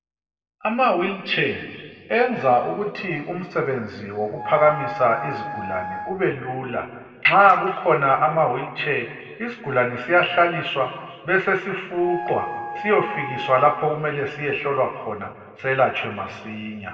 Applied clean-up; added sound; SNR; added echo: none; Wind instrument, woodwind instrument; 11 dB; reverberation time 1.8 s.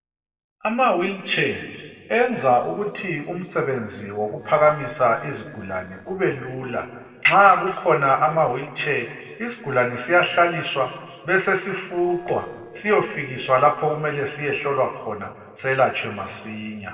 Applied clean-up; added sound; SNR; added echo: neural separator model SepFormer DNS4.